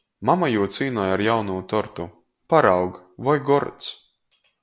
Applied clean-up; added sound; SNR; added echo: none; none; none; none.